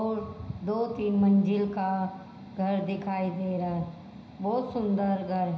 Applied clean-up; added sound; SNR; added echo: none; none; none; reverberation time 0.9 s.